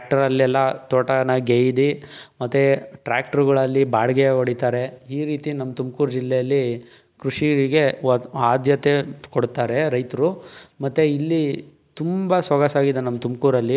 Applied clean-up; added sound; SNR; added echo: none; none; none; none.